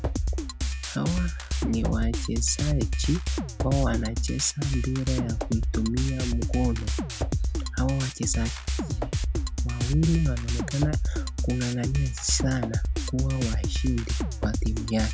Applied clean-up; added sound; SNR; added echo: none; Drum kit; -1 dB; none.